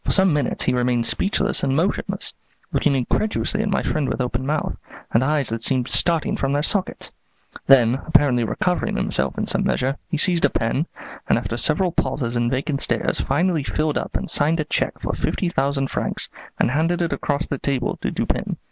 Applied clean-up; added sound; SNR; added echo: none; none; none; none.